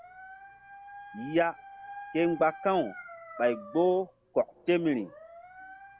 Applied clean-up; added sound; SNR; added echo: none; Dog; 16 dB; none.